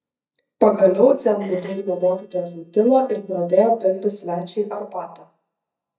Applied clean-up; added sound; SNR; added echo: neural mask model DeepFilterNet 3.